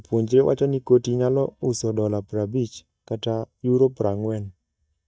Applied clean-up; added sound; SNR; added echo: neural mask model DeepFilterNet 3.